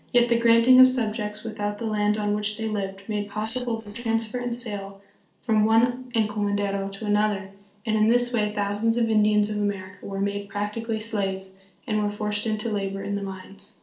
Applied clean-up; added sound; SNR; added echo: neural separator model SepFormer DNS4.